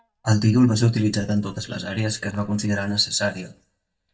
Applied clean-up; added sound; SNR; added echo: neural mask model DeepFilterNet 3.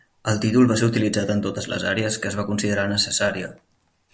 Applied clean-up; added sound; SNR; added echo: none; none; none; none.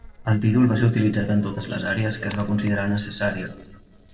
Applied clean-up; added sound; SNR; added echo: neural separator model SepFormer DNS4.